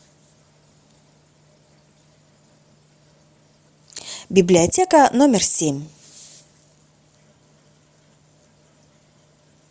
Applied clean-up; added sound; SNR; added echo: none; none; none; none.